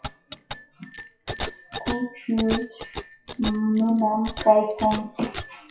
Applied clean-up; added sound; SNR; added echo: classical method WPE with log-MMSE.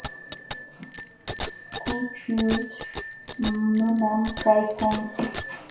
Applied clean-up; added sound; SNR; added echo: none; Bicycle bell; -2 dB; reverberation time 0.6 s.